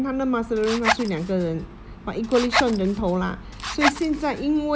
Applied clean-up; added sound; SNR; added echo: none; Zipper (clothing); 4 dB; none.